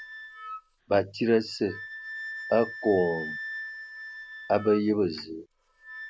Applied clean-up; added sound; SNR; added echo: none; Wind instrument, woodwind instrument; 12 dB; none.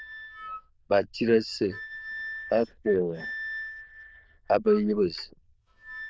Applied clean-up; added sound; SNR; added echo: neural diffusion model UNIVERSE++.